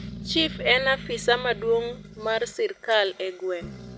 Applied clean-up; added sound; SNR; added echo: none; Growling; 14 dB; none.